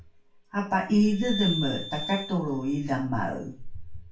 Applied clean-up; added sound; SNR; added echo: none; Glass; 10 dB; reverberation time 0.3 s.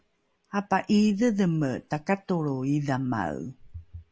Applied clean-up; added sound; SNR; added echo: none; none; none; none.